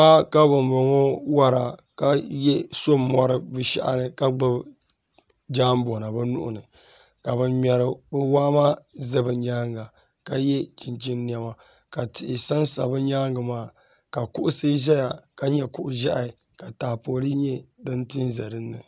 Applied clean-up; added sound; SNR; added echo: none; none; none; none.